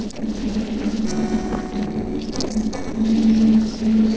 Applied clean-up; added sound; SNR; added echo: neural separator model SepFormer DNS4.